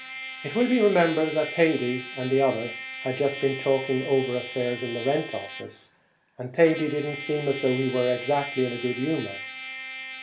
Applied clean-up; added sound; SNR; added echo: none; Trumpet; 12 dB; none.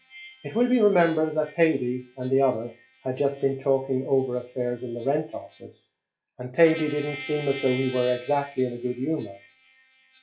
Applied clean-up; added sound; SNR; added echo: classical method log-MMSE.